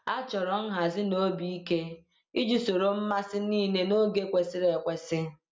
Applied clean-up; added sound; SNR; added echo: none; none; none; none.